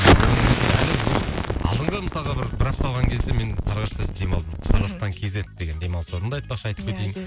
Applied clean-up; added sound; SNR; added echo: none; Explosion; -3 dB; none.